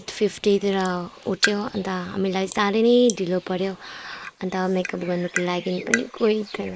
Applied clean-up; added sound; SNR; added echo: neural mask model Resemble Enhance denoiser.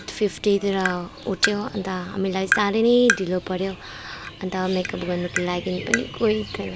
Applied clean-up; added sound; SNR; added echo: none; Tap; 8 dB; none.